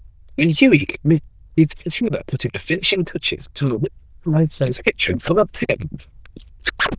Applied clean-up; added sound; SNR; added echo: neural diffusion model UNIVERSE++.